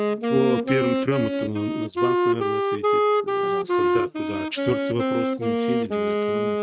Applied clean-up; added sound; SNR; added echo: neural mask model RNNoise.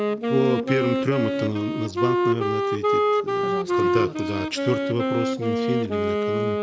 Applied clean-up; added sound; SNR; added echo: none; Wind instrument, woodwind instrument; -3 dB; none.